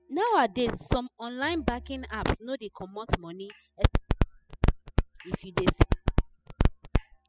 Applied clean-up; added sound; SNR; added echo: classical method spectral subtraction.